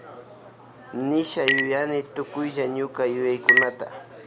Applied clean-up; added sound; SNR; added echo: none; Chink, clink; -1 dB; none.